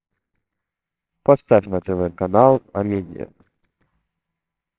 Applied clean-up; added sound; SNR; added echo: neural separator model SepFormer WHAMR!.